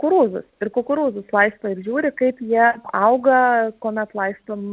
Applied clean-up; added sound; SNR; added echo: none; none; none; none.